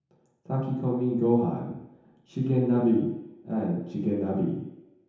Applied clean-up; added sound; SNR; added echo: none; none; none; reverberation time 0.9 s.